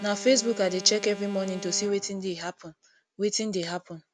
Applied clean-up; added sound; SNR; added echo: none; Alarm; 16 dB; none.